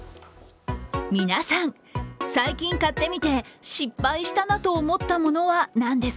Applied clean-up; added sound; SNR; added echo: none; none; none; none.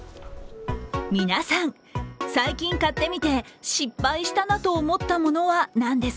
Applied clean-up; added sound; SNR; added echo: none; Subway, metro, underground / Doorbell; 15 dB; none.